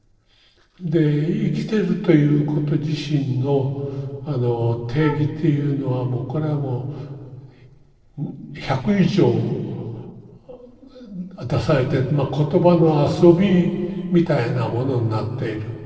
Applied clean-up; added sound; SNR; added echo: neural separator model SepFormer DNS4.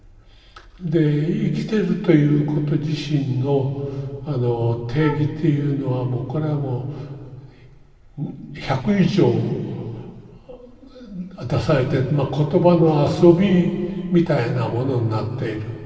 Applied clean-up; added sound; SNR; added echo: none; Wind instrument, woodwind instrument; 12 dB; reverberation time 2.4 s.